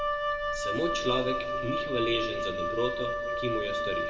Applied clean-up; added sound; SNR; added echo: none; Wind instrument, woodwind instrument; -2 dB; reverberation time 2.2 s.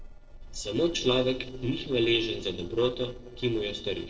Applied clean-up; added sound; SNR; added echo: neural separator model SepFormer DNS4.